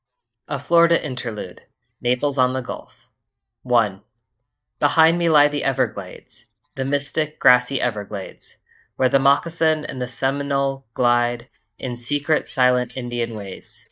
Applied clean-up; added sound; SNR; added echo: neural mask model DeepFilterNet 3.